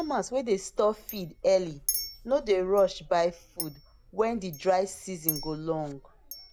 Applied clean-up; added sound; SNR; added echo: none; Chink, clink; 11 dB; none.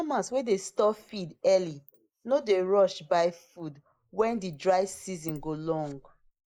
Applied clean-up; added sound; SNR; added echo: neural mask model Resemble Enhance denoiser.